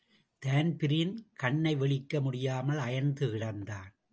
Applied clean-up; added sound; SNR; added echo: none; none; none; none.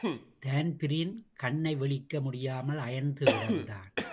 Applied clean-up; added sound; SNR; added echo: none; Cough; 3 dB; none.